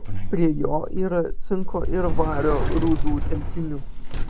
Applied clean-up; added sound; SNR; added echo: none; Sliding door; -4 dB; none.